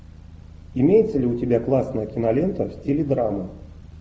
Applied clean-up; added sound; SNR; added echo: none; none; none; none.